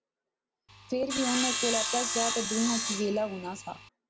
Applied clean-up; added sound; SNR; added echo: none; Sawing; 0 dB; none.